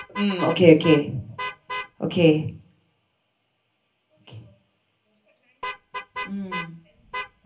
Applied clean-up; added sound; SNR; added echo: none; Vehicle horn, car horn, honking; 13 dB; reverberation time 0.3 s.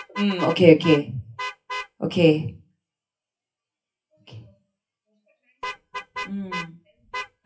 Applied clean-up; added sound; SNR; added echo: classical method WPE with log-MMSE.